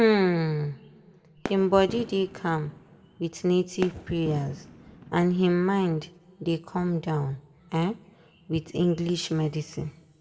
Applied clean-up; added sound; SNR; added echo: none; Fireworks; 15 dB; reverberation time 0.7 s.